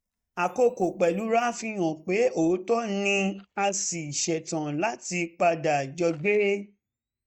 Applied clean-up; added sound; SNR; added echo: neural mask model DeepFilterNet 3.